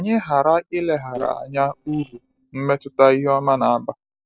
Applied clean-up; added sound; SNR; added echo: neural separator model SepFormer DNS4.